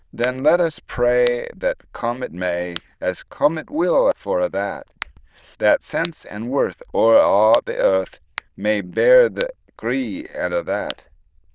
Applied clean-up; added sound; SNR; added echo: neural diffusion model UNIVERSE++.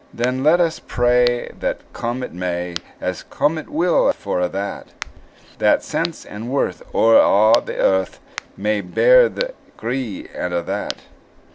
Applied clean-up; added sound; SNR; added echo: none; Crack; 18 dB; none.